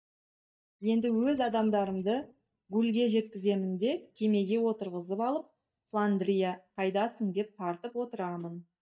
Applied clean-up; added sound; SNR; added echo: neural mask model DeepFilterNet 3.